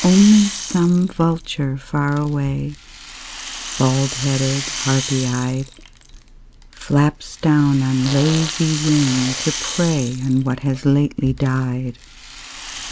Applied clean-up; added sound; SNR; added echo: none; Rattle + Fart; 11 dB; none.